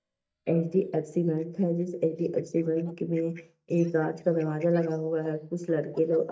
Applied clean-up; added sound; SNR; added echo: neural mask model DeepFilterNet 3.